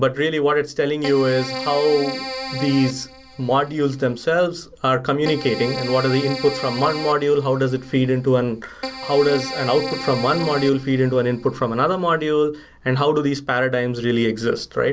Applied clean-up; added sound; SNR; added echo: none; Keyboard (musical); 11 dB; none.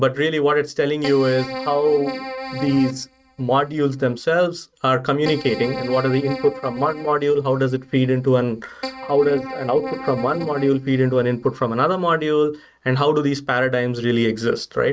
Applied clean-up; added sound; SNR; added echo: neural mask model RNNoise.